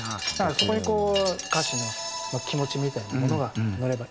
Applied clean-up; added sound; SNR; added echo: none; Wind chime; 9 dB; none.